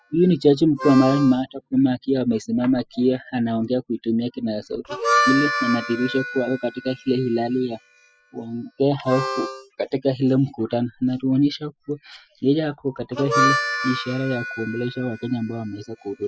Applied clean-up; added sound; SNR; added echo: classical method spectral subtraction.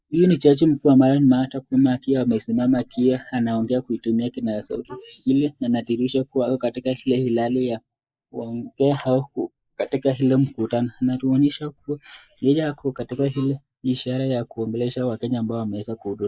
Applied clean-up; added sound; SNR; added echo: neural mask model Resemble Enhance denoiser.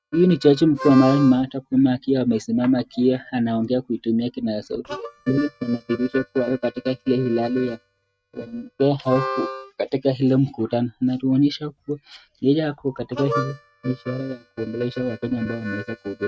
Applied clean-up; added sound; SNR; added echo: neural mask model RNNoise.